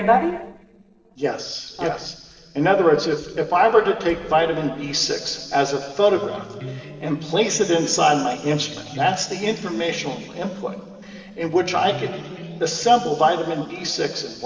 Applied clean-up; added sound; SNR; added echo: neural separator model SepFormer DNS4.